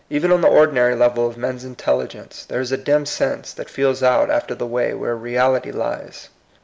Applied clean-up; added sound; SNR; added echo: none; none; none; none.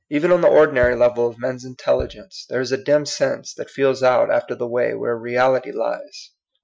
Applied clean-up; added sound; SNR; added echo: classical method Wiener filter.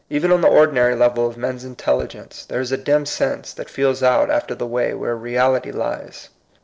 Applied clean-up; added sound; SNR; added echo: neural separator model SepFormer DNS4.